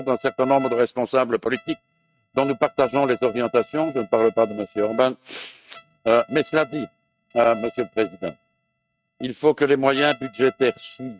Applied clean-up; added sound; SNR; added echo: neural mask model RNNoise.